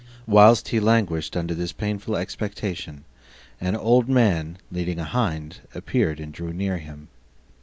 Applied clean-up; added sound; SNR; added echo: none; none; none; none.